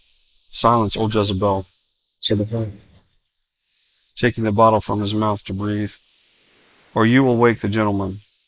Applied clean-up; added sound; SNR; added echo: neural mask model Resemble Enhance denoiser.